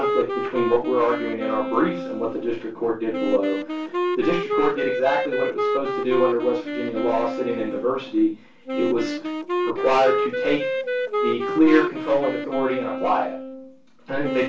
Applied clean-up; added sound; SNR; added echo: none; Wind instrument, woodwind instrument; 3 dB; reverberation time 0.2 s.